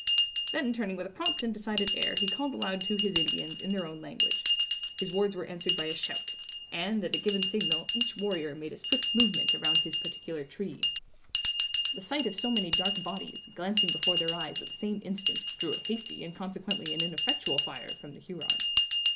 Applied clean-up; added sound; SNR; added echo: none; Bell; -2 dB; none.